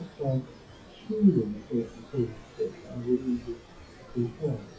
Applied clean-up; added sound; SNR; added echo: classical method WPE with log-MMSE.